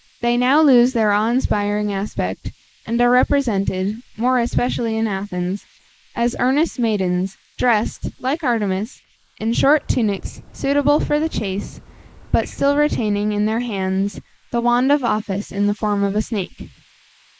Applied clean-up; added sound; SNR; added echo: neural mask model Resemble Enhance denoiser.